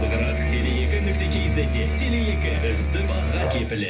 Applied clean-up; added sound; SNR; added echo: none; Musical instrument; -4 dB; reverberation time 0.3 s.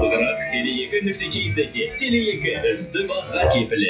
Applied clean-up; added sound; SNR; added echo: classical method WPE with log-MMSE.